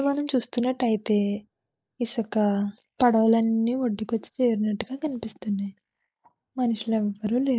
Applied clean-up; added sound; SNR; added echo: neural mask model Resemble Enhance denoiser.